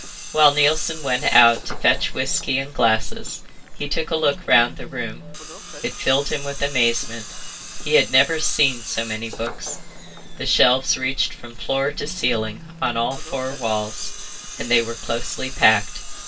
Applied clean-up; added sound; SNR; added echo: none; Tools; 15 dB; reverberation time 0.1 s.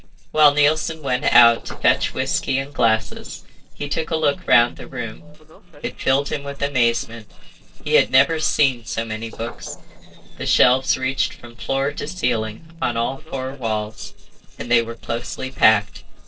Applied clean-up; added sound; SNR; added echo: neural separator model SepFormer DNS4.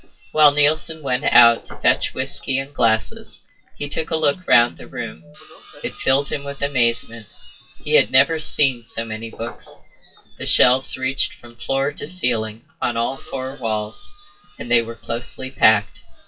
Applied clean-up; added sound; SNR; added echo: classical method WPE with log-MMSE.